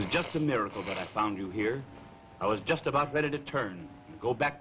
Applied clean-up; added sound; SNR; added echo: none; Burping, eructation; 17 dB; none.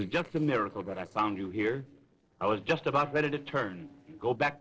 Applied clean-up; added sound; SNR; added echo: neural separator model SepFormer DNS4.